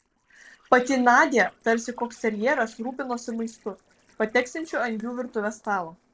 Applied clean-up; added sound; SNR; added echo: neural separator model SepFormer DNS4.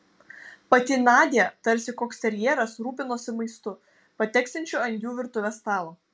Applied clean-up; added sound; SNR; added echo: none; none; none; none.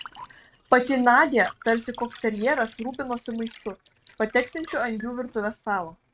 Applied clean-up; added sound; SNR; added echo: neural mask model RNNoise.